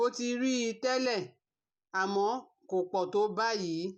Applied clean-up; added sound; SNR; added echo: none; none; none; none.